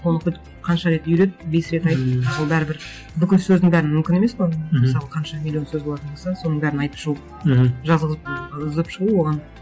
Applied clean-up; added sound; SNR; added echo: none; Wind instrument, woodwind instrument; 15 dB; none.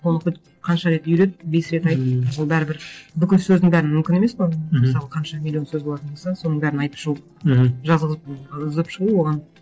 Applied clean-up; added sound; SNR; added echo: neural separator model SepFormer DNS4.